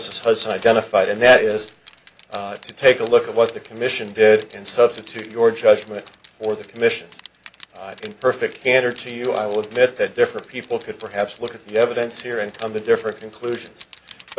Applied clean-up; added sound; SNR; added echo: none; Crushing; 20 dB; none.